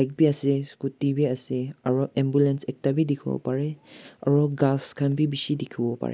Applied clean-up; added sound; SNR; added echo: none; none; none; none.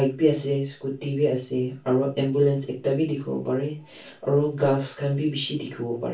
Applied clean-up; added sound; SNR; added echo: none; none; none; reverberation time 0.2 s.